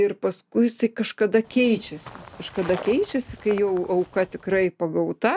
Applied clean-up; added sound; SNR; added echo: none; Walk, footsteps; 17 dB; none.